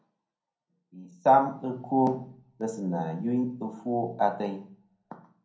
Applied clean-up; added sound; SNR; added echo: none; none; none; reverberation time 0.6 s.